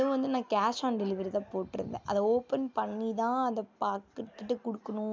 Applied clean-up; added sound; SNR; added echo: none; none; none; none.